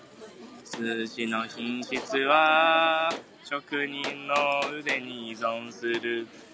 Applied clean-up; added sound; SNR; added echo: none; Gunshot, gunfire; 15 dB; none.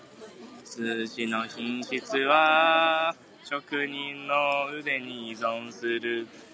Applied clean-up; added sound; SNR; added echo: none; none; none; none.